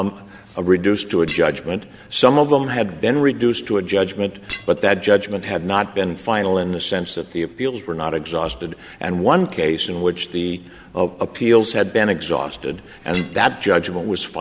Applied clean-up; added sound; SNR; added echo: none; Shatter; 7 dB; none.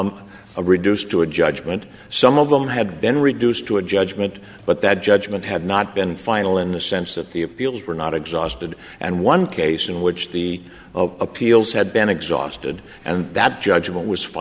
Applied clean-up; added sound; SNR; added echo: none; none; none; none.